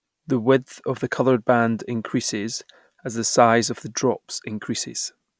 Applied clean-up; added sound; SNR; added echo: none; none; none; none.